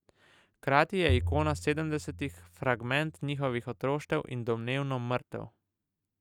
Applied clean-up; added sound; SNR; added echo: neural mask model RNNoise.